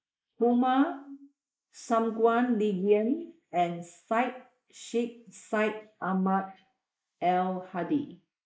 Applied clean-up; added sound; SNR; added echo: neural mask model Resemble Enhance denoiser.